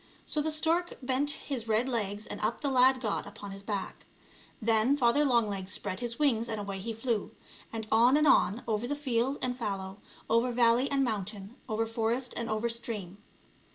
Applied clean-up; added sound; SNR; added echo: none; none; none; none.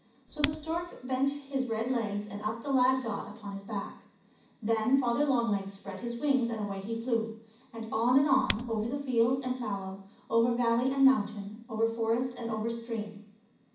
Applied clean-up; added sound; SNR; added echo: none; Typing; 6 dB; reverberation time 0.6 s.